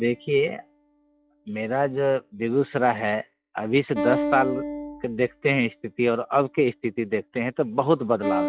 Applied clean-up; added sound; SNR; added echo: classical method log-MMSE.